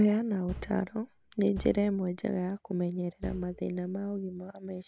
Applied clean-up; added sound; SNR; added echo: none; Bass drum; 14 dB; none.